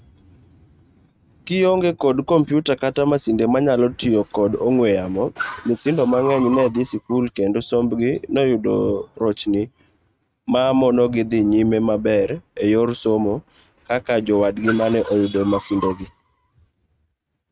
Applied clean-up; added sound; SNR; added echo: neural mask model RNNoise.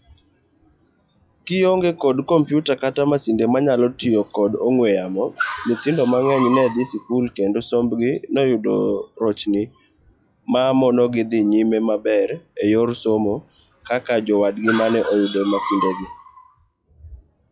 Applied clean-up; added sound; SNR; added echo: classical method log-MMSE.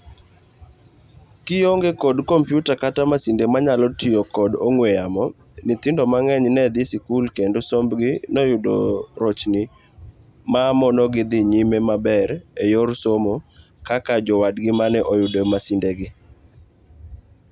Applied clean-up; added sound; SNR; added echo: none; none; none; none.